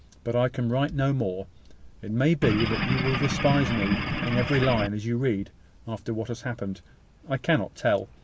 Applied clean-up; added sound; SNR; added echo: none; Engine / Boat, Water vehicle; 1 dB; none.